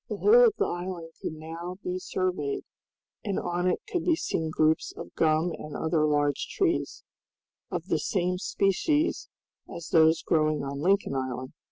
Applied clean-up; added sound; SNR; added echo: none; none; none; none.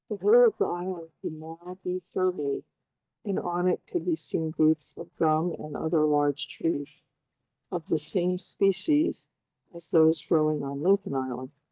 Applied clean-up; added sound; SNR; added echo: neural mask model DeepFilterNet 3.